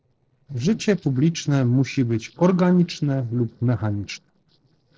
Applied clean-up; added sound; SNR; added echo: neural separator model SepFormer DNS4.